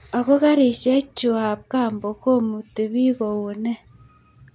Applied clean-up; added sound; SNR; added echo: none; none; none; none.